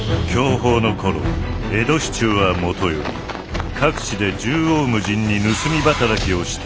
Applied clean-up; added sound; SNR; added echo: none; none; none; none.